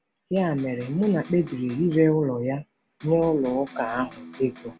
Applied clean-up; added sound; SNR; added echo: none; Electric guitar; 19 dB; none.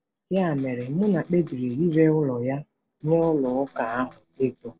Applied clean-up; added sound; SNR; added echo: neural separator model SepFormer DNS4.